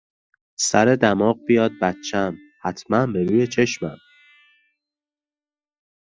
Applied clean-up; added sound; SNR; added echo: classical method Wiener filter.